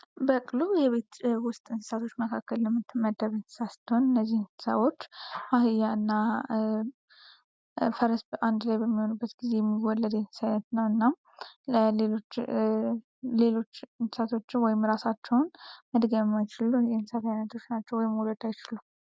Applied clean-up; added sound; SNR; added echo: none; none; none; none.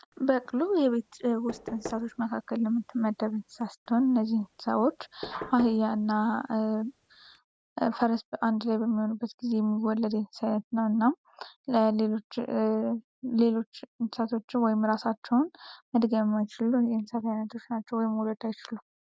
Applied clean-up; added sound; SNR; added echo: none; Knock / Wood; 19 dB; none.